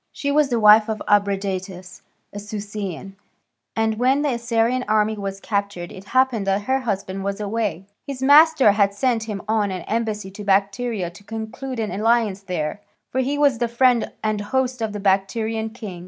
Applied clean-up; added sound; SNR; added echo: none; none; none; none.